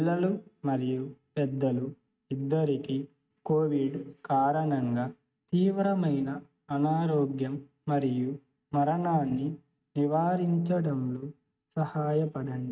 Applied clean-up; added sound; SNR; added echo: neural mask model RNNoise.